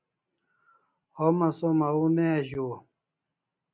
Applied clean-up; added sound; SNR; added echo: none; none; none; none.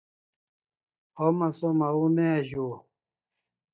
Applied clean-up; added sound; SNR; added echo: neural mask model DeepFilterNet 3.